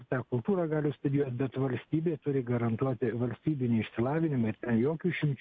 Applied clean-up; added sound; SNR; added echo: none; none; none; none.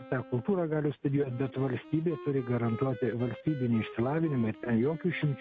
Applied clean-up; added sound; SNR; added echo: none; Wind instrument, woodwind instrument; 17 dB; none.